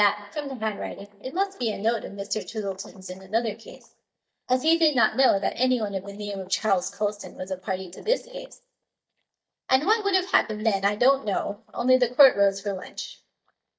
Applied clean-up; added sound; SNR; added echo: neural mask model DeepFilterNet 3.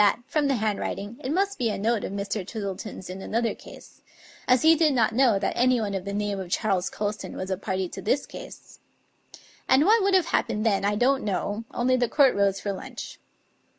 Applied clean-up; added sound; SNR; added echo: none; none; none; none.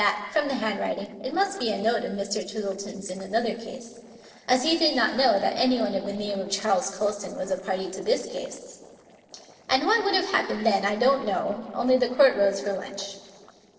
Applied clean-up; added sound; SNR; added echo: neural separator model SepFormer DNS4.